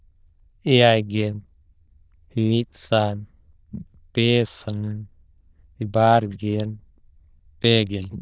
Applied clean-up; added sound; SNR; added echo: neural diffusion model UNIVERSE++.